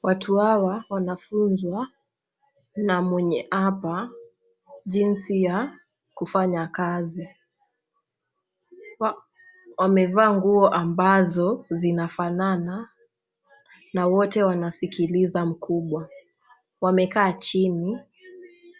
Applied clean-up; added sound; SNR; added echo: none; none; none; none.